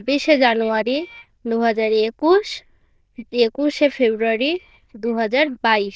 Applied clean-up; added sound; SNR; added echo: neural diffusion model UNIVERSE++.